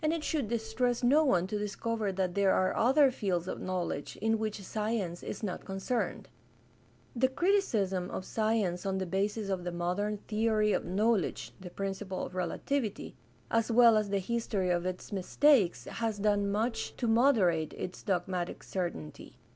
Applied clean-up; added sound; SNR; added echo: none; Subway, metro, underground / Doorbell; 19 dB; none.